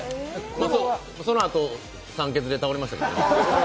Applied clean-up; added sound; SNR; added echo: none; none; none; none.